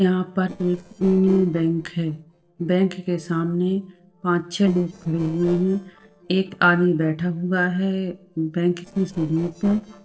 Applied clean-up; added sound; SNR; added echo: neural separator model SepFormer DNS4.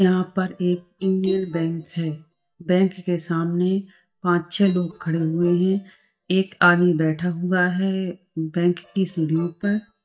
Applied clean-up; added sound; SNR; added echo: neural mask model DeepFilterNet 3.